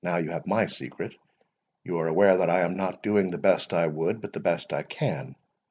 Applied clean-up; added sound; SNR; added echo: none; none; none; none.